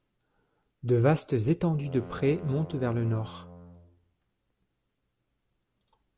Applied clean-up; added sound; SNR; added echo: none; Brass instrument; 16 dB; none.